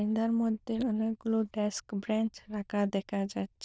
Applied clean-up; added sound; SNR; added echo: neural diffusion model UNIVERSE++.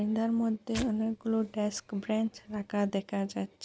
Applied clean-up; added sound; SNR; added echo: none; Tearing; 17 dB; none.